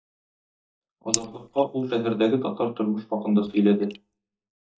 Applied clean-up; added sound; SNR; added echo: neural mask model DeepFilterNet 3.